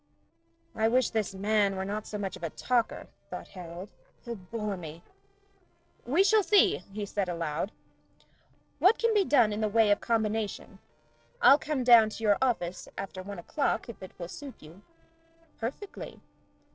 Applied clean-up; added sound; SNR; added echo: neural separator model SepFormer DNS4.